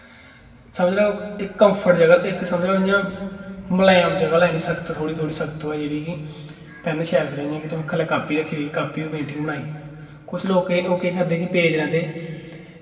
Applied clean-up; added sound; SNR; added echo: none; none; none; reverberation time 2.7 s.